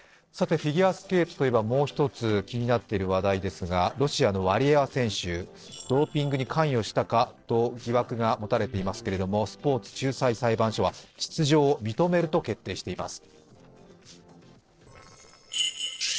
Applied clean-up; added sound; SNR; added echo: neural separator model SepFormer DNS4.